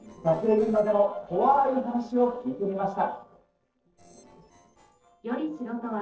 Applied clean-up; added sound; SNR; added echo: neural separator model SepFormer DNS4.